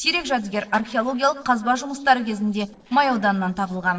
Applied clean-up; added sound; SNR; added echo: neural separator model SepFormer DNS4.